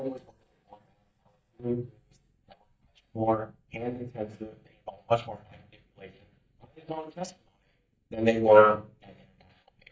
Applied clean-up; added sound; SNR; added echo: neural mask model DeepFilterNet 3.